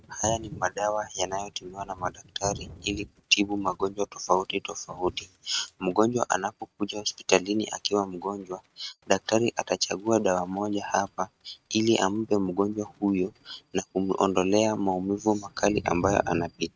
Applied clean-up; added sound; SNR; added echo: neural mask model RNNoise.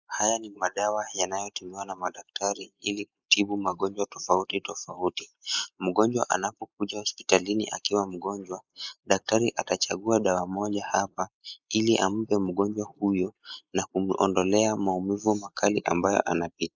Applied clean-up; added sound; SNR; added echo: neural mask model Resemble Enhance denoiser.